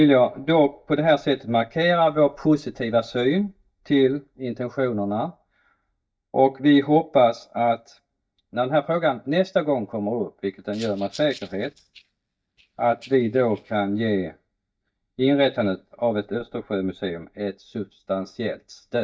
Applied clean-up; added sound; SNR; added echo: neural mask model DeepFilterNet 3.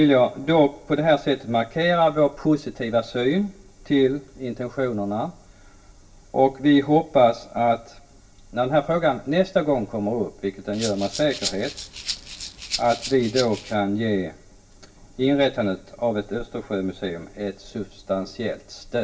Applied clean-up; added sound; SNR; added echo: none; Rattle (instrument); 10 dB; reverberation time 0.2 s.